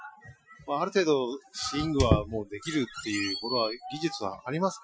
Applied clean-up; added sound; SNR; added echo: classical method Wiener filter.